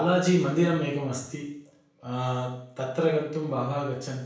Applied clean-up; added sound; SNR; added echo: none; none; none; reverberation time 0.7 s.